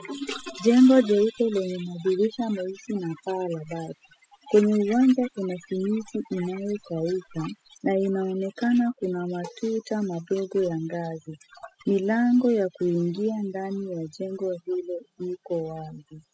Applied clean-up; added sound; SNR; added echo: classical method spectral subtraction.